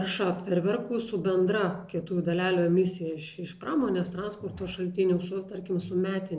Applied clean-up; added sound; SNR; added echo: none; none; none; none.